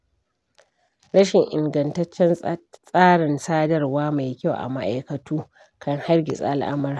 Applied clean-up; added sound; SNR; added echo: none; none; none; none.